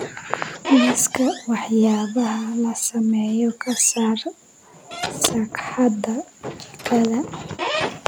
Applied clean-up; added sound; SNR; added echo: none; Squeak / Slam; 9 dB; none.